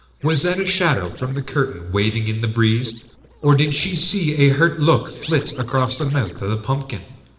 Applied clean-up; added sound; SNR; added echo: neural separator model SepFormer DNS4.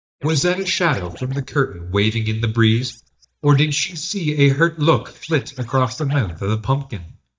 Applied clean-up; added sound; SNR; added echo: neural mask model DeepFilterNet 3.